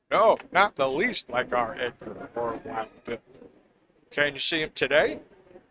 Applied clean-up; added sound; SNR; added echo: neural mask model RNNoise.